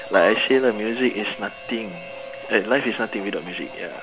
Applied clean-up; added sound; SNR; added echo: none; Harmonica + Chicken, rooster; 13 dB; none.